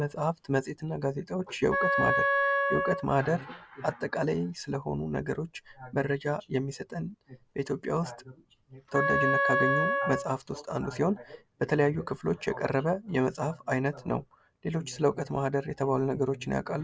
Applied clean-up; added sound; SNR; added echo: none; Wind instrument, woodwind instrument; -2 dB; none.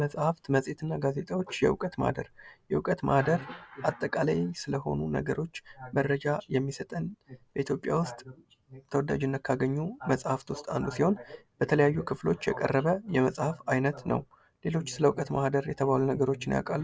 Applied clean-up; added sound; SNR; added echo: none; none; none; none.